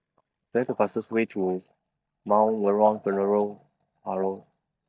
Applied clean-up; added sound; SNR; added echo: neural mask model DeepFilterNet 3.